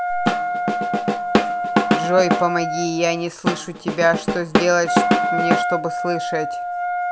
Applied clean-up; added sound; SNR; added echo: none; Wind instrument, woodwind instrument + Drum / Drum kit; -3 dB; none.